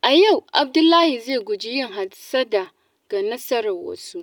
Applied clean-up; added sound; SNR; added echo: none; none; none; none.